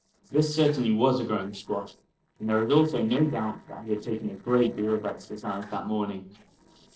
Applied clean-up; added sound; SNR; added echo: neural separator model SepFormer DNS4.